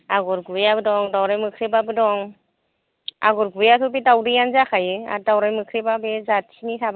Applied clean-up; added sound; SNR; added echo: none; none; none; none.